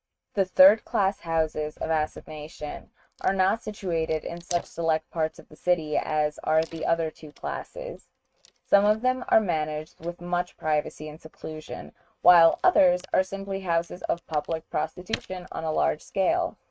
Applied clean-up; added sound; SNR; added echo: neural mask model RNNoise.